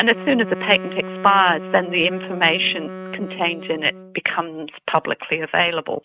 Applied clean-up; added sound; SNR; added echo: neural mask model RNNoise.